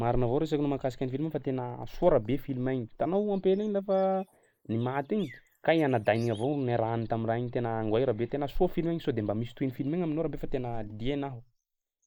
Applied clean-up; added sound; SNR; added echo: neural mask model Resemble Enhance denoiser.